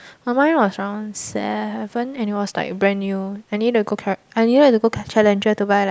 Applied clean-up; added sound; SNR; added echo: none; none; none; none.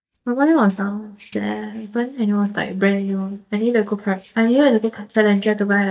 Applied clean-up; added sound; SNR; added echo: neural mask model DeepFilterNet 3.